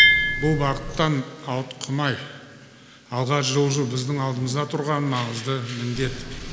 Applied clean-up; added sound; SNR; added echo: none; Chink, clink; 3 dB; none.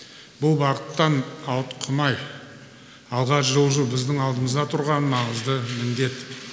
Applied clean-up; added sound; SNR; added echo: none; none; none; none.